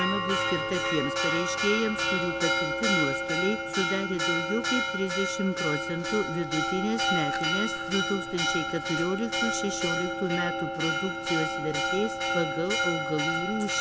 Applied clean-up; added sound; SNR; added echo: none; Church bell; -2 dB; none.